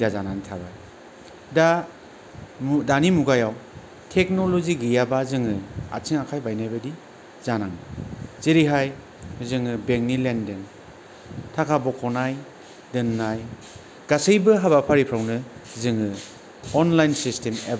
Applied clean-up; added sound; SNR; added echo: none; none; none; none.